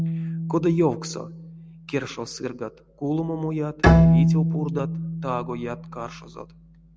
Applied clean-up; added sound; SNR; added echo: none; Bowed string instrument; -4 dB; none.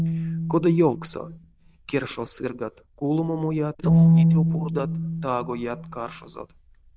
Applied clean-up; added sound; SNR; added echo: neural diffusion model UNIVERSE++.